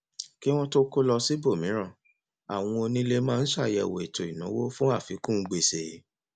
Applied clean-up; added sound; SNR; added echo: none; none; none; none.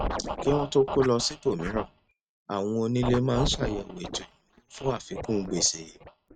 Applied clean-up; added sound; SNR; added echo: neural mask model RNNoise.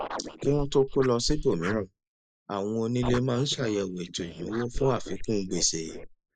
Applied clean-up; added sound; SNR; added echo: neural mask model Resemble Enhance denoiser.